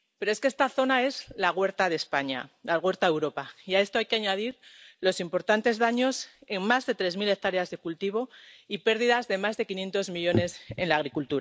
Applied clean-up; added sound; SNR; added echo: none; none; none; none.